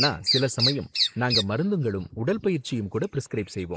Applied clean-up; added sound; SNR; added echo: neural mask model Resemble Enhance denoiser.